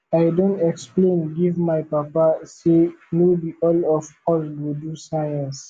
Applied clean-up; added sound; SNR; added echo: none; none; none; none.